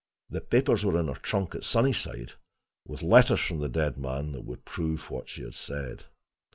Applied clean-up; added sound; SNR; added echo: none; none; none; none.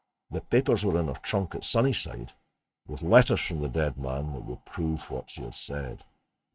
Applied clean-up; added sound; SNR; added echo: neural mask model RNNoise.